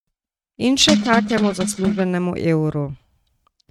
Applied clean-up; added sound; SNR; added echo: neural mask model RNNoise.